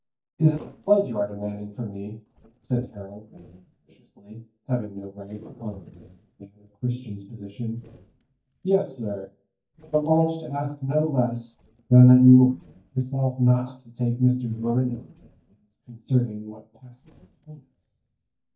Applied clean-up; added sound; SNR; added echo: neural mask model DeepFilterNet 3.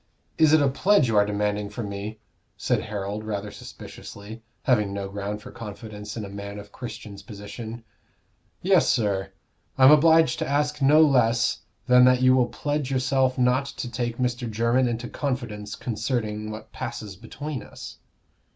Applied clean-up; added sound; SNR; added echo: none; none; none; none.